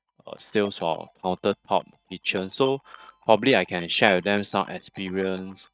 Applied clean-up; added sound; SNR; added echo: neural mask model DeepFilterNet 3.